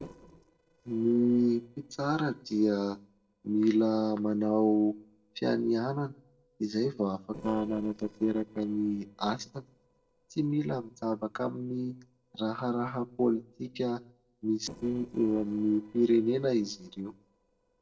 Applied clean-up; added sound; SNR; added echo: neural separator model SepFormer DNS4.